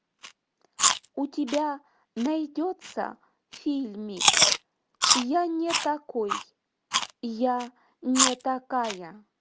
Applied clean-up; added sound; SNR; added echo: none; Chewing, mastication; -1 dB; none.